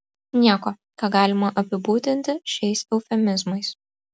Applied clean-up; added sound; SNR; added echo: none; none; none; none.